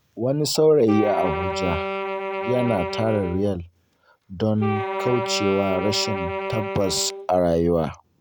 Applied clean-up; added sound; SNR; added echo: none; Wind instrument, woodwind instrument; 6 dB; none.